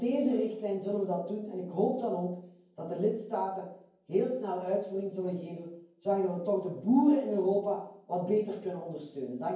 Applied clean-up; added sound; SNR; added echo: none; none; none; reverberation time 0.9 s.